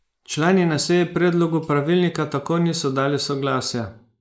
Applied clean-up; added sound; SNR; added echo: neural mask model Resemble Enhance denoiser.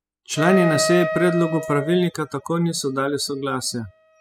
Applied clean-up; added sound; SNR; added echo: classical method spectral subtraction.